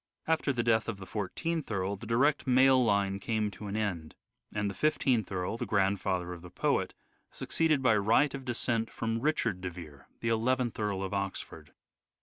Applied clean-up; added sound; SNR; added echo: none; none; none; none.